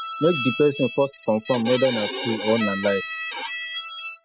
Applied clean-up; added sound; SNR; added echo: classical method spectral subtraction.